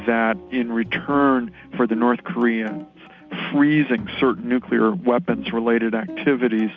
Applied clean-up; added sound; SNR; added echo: none; none; none; none.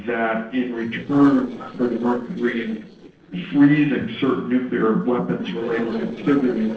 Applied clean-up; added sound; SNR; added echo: neural separator model SepFormer DNS4.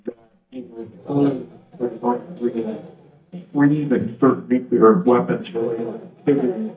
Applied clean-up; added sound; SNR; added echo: neural mask model DeepFilterNet 3.